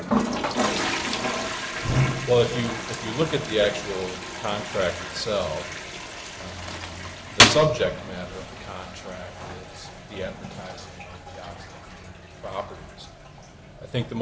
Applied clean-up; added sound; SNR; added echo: none; Toilet flush; -1 dB; none.